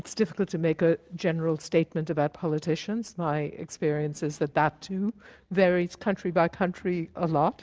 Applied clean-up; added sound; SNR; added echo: none; none; none; none.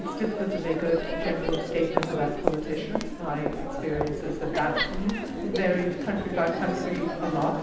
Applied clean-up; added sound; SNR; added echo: none; Crowd; 2 dB; reverberation time 0.9 s.